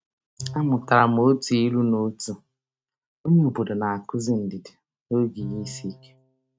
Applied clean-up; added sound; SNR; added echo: neural mask model RNNoise.